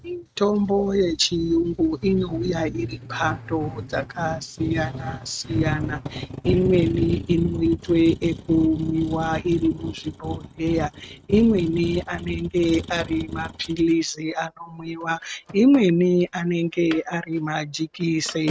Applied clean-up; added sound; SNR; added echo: neural mask model RNNoise.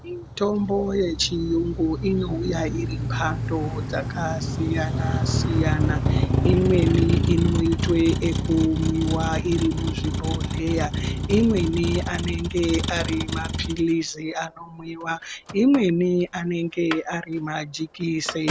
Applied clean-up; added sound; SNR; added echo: none; Motor vehicle (road); 1 dB; none.